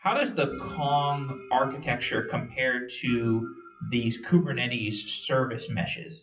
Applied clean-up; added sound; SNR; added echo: classical method WPE with log-MMSE.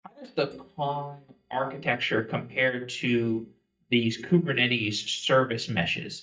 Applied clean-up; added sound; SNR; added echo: neural mask model DeepFilterNet 3.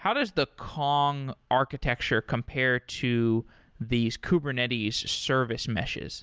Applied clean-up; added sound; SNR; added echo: none; none; none; none.